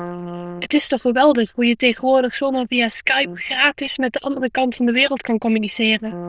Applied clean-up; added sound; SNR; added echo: neural diffusion model UNIVERSE++.